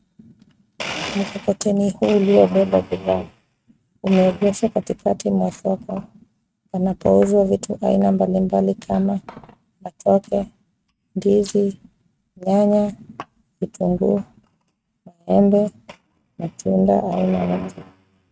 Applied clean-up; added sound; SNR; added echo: neural mask model RNNoise.